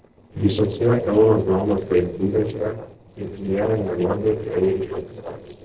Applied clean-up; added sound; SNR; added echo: neural separator model SepFormer DNS4.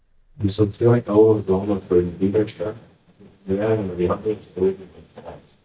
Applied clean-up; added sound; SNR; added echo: neural mask model DeepFilterNet 3.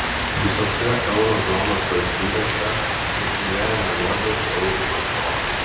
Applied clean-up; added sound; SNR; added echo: none; Rain; -2 dB; reverberation time 0.9 s.